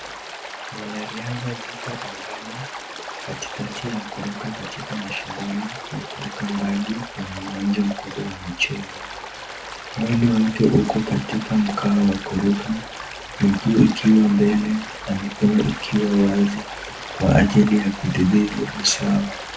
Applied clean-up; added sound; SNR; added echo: none; Stream; 12 dB; none.